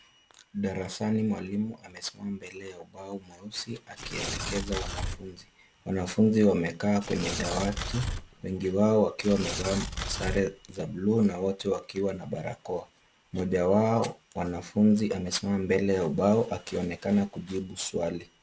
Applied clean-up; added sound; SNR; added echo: none; Tearing; 6 dB; none.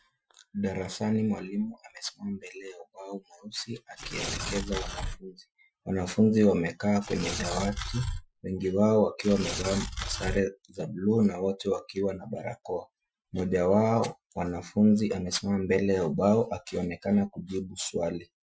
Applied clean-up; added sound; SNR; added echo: classical method Wiener filter.